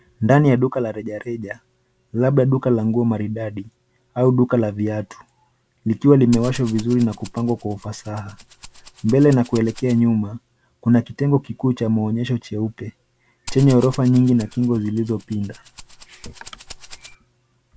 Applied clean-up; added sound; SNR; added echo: none; Rattle (instrument); 17 dB; none.